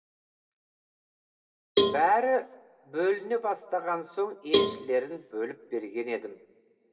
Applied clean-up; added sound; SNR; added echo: none; Cowbell; 1 dB; reverberation time 1.4 s.